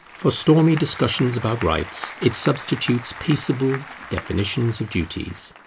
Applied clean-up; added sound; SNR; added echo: none; Applause / Crowd; 16 dB; none.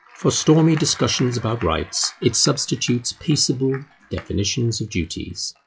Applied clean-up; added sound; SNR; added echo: classical method log-MMSE.